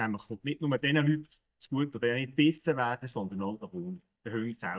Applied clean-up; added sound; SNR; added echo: neural mask model DeepFilterNet 3.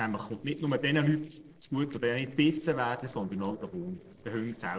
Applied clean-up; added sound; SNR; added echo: neural separator model SepFormer DNS4.